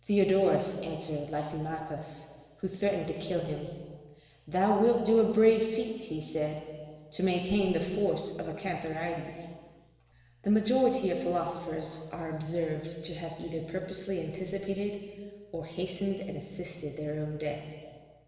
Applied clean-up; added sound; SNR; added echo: none; none; none; reverberation time 1.6 s.